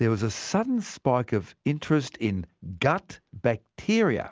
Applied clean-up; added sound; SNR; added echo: none; none; none; none.